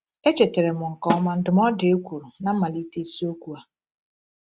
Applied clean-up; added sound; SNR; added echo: neural mask model RNNoise.